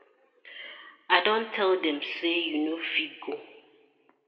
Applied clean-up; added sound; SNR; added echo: none; none; none; reverberation time 1.6 s.